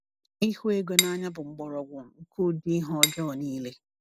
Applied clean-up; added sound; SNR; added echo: none; Cutlery, silverware / Dishes, pots, and pans; -2 dB; none.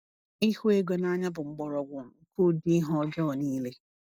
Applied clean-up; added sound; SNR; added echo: neural mask model DeepFilterNet 3.